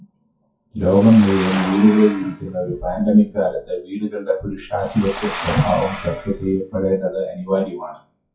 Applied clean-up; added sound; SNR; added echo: classical method WPE with log-MMSE.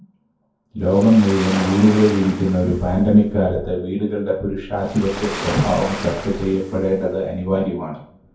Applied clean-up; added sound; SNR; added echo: none; Waves, surf; 12 dB; reverberation time 0.6 s.